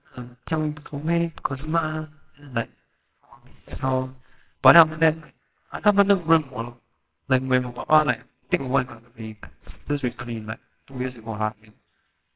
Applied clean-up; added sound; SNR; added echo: neural separator model SepFormer WHAMR!.